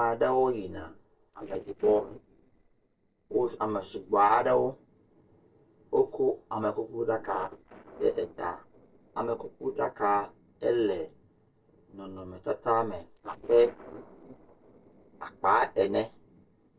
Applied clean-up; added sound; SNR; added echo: neural separator model SepFormer DNS4.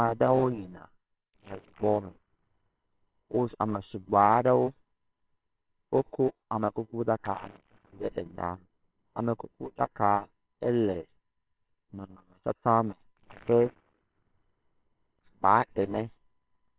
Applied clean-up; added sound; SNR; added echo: neural separator model SepFormer WHAMR!.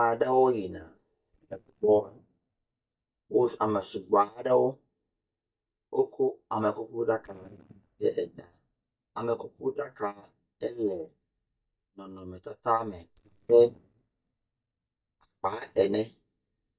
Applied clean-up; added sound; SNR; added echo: neural mask model DeepFilterNet 3.